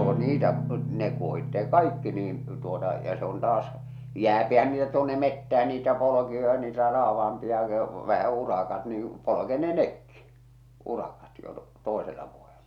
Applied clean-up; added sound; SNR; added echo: none; Guitar; 9 dB; none.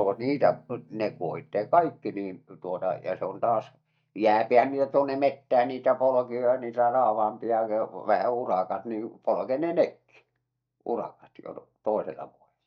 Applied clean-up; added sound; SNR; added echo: neural mask model DeepFilterNet 3.